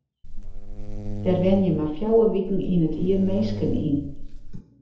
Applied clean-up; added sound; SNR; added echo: none; Buzz; 5 dB; reverberation time 0.7 s.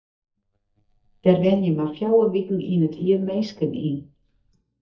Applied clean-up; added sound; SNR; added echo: neural mask model DeepFilterNet 3.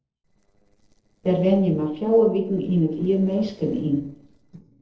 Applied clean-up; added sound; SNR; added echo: neural separator model SepFormer DNS4.